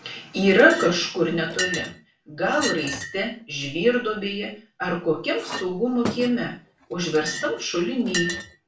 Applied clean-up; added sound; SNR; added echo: none; Chink, clink; 11 dB; reverberation time 0.3 s.